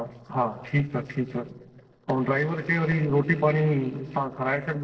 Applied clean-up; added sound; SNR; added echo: neural separator model SepFormer DNS4.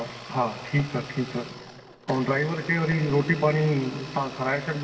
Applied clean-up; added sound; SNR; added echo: none; Domestic sounds, home sounds; 15 dB; reverberation time 1.8 s.